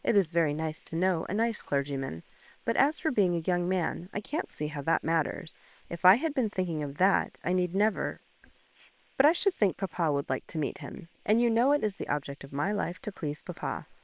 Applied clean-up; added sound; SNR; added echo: neural separator model SepFormer WHAM!.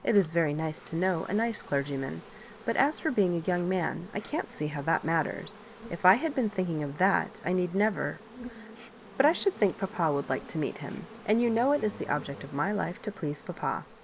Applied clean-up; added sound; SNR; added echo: none; Insect; 18 dB; none.